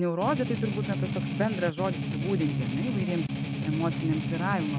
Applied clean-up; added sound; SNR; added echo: none; Strum; 0 dB; none.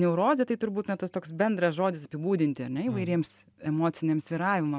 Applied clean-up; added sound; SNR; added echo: none; none; none; none.